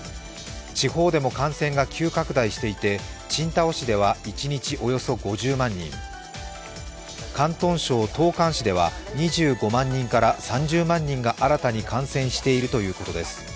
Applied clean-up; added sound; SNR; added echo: none; none; none; none.